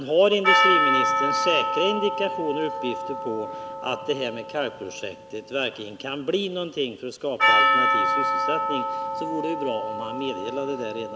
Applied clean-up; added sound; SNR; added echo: none; Percussion; -2 dB; none.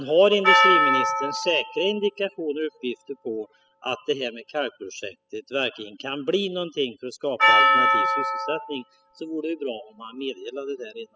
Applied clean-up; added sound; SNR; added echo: classical method spectral subtraction.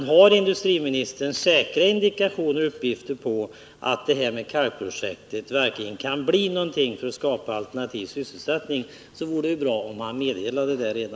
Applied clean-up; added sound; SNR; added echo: none; none; none; none.